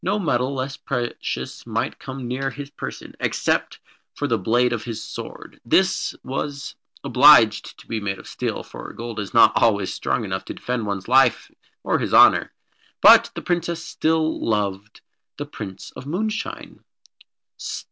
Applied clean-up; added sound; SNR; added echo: none; none; none; none.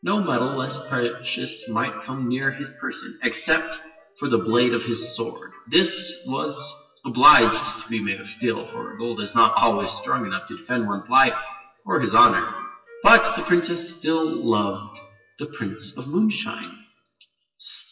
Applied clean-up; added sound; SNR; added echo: classical method WPE with log-MMSE.